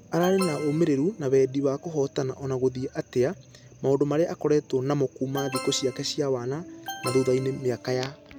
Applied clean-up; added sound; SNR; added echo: none; Alarm; 13 dB; none.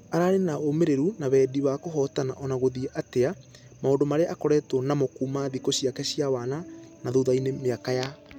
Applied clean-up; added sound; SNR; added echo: none; none; none; none.